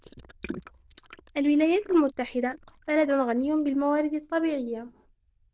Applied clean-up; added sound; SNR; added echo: neural diffusion model UNIVERSE++.